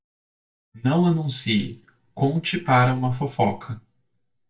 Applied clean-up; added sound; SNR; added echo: neural mask model DeepFilterNet 3.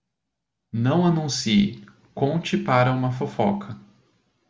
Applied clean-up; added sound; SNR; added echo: none; none; none; none.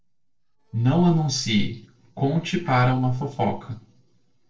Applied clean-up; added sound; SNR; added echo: neural separator model SepFormer DNS4.